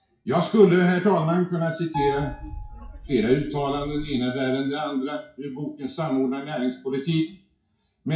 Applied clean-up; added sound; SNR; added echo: classical method WPE with log-MMSE.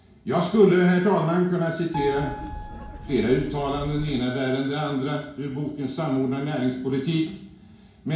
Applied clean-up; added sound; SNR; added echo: none; Keyboard (musical); 10 dB; reverberation time 0.6 s.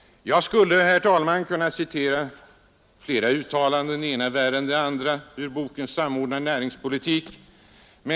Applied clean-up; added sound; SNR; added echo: none; none; none; none.